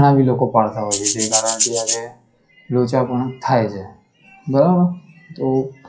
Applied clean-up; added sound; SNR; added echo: classical method WPE with log-MMSE.